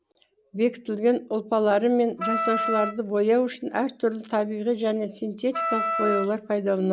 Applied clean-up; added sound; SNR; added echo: none; Wind instrument, woodwind instrument; 3 dB; none.